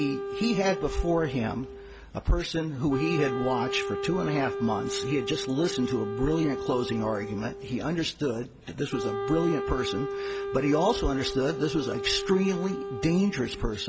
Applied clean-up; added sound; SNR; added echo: none; Wind instrument, woodwind instrument; 6 dB; none.